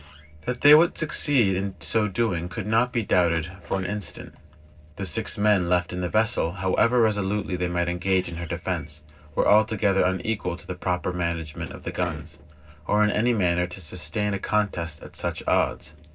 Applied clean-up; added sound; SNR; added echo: neural separator model SepFormer DNS4.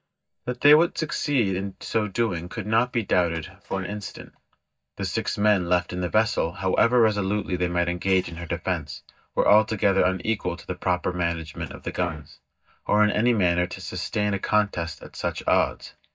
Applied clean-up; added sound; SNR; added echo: neural mask model DeepFilterNet 3.